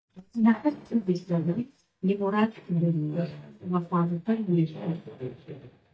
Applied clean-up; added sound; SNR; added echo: neural mask model DeepFilterNet 3.